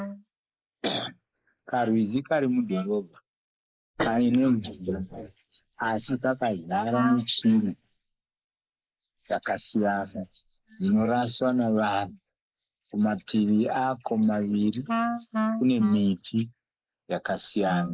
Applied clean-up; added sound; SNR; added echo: neural mask model Resemble Enhance denoiser.